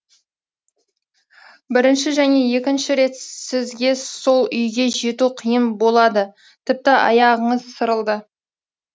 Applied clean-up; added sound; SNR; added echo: none; none; none; none.